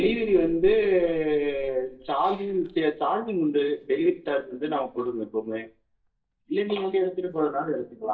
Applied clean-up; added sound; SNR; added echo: neural mask model DeepFilterNet 3.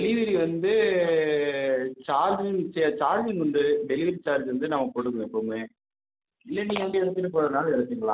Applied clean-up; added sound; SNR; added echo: none; none; none; none.